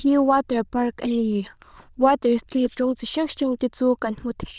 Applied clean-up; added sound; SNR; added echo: neural diffusion model UNIVERSE++.